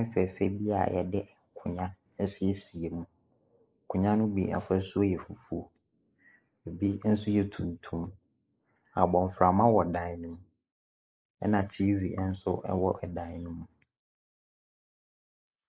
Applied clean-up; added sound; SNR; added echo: neural mask model Resemble Enhance denoiser.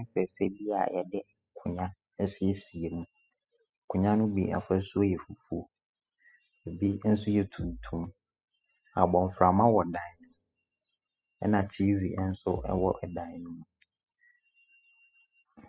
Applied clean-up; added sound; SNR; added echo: classical method spectral subtraction.